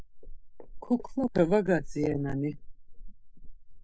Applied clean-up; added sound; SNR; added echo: neural mask model Resemble Enhance denoiser.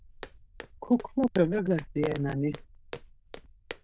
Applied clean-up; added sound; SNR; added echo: neural diffusion model UNIVERSE++.